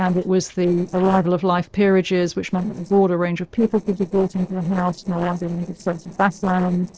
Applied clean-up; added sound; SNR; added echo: neural separator model SepFormer DNS4.